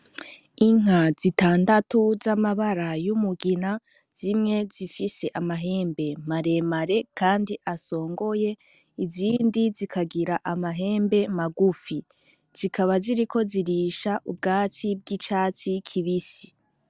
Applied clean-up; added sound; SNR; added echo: none; none; none; none.